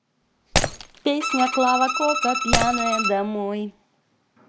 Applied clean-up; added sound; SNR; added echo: none; Bowed string instrument + Shatter; 0 dB; none.